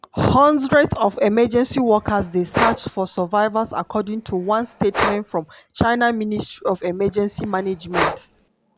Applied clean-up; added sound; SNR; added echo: none; Breathing; 9 dB; none.